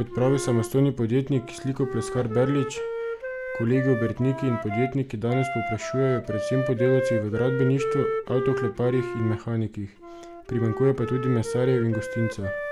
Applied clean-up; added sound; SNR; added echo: none; Wind instrument, woodwind instrument; 6 dB; none.